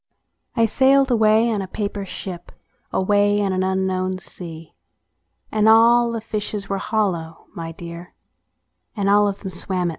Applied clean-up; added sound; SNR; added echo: none; none; none; none.